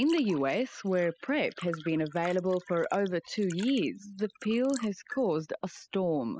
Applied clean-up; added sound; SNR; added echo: classical method spectral subtraction.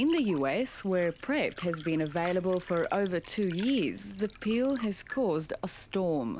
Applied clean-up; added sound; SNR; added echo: none; Liquid; 18 dB; none.